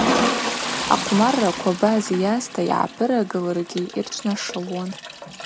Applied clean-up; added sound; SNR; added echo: none; Toilet flush; 5 dB; none.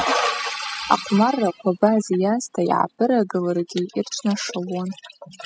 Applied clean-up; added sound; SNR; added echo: classical method spectral subtraction.